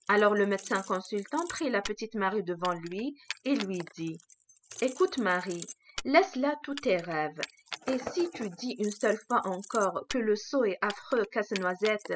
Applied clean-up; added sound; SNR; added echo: classical method spectral subtraction.